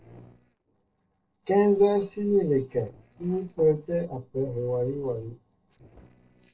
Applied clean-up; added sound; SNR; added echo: neural separator model SepFormer DNS4.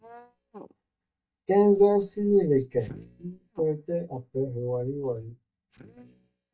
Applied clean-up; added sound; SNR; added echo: neural mask model DeepFilterNet 3.